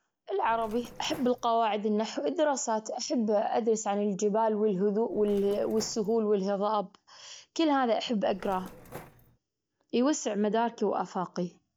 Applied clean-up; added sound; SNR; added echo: none; Mechanisms; 19 dB; none.